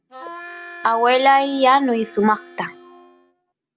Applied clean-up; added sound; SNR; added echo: none; Harmonica; 19 dB; none.